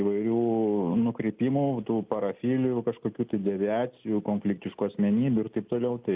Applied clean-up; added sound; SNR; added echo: none; none; none; none.